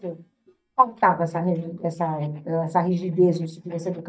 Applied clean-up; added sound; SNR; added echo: neural mask model DeepFilterNet 3.